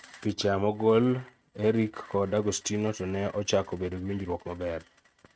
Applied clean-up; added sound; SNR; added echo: neural mask model RNNoise.